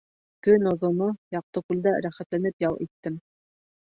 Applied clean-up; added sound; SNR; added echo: none; none; none; none.